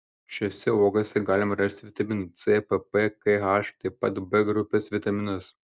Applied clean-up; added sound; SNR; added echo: none; none; none; none.